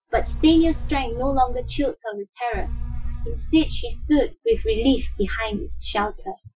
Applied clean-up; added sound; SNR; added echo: classical method Wiener filter.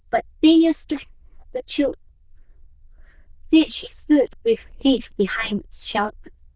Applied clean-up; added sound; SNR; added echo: neural diffusion model UNIVERSE++.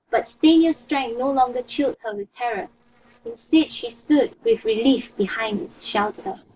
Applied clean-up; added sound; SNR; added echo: neural separator model SepFormer DNS4.